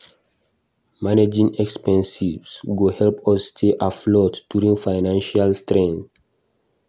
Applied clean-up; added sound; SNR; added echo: none; none; none; none.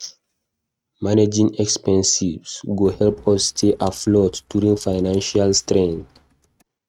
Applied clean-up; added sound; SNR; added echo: neural mask model RNNoise.